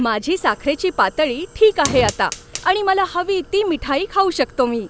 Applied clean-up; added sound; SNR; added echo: none; Fire; 15 dB; none.